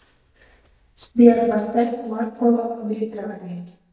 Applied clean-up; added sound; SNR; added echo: neural mask model DeepFilterNet 3.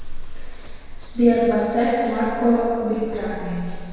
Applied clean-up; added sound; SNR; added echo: none; Livestock, farm animals, working animals; 9 dB; reverberation time 1.8 s.